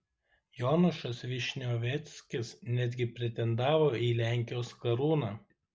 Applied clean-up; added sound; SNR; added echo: none; none; none; none.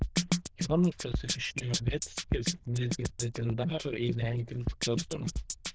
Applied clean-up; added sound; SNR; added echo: neural diffusion model UNIVERSE++.